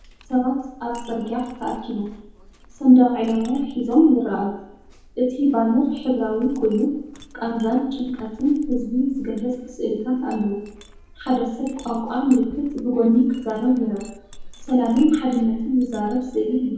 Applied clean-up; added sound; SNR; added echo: none; Chink, clink; 19 dB; reverberation time 2.0 s.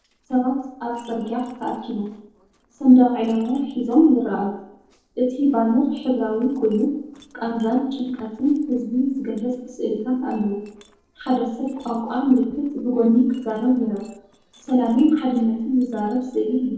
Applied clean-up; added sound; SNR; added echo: neural separator model SepFormer DNS4.